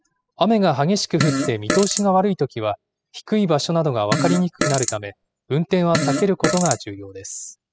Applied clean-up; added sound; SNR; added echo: classical method spectral subtraction.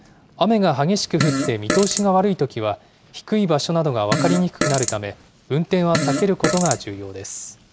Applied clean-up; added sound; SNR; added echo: none; Fart; 4 dB; none.